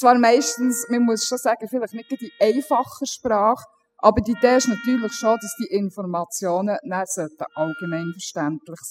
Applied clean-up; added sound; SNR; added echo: classical method spectral subtraction.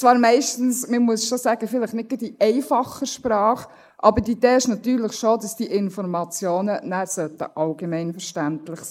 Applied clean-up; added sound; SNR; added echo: neural mask model Resemble Enhance denoiser.